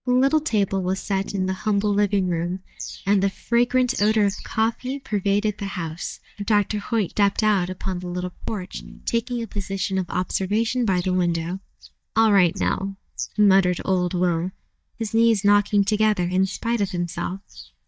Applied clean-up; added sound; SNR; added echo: neural mask model DeepFilterNet 3.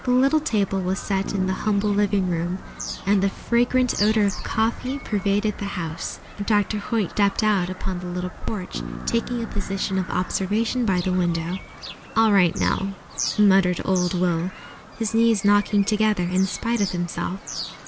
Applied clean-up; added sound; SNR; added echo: none; Bass guitar + Bird vocalization, bird call, bird song; 13 dB; none.